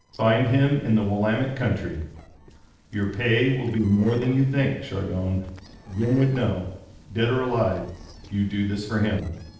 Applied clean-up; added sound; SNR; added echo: neural separator model SepFormer DNS4.